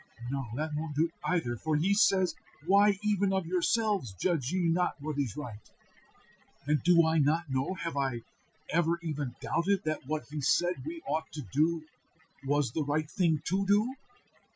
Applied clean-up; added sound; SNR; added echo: classical method Wiener filter.